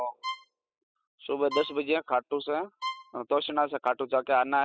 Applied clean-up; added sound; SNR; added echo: classical method spectral subtraction.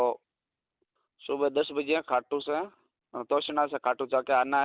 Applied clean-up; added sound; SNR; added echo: none; none; none; none.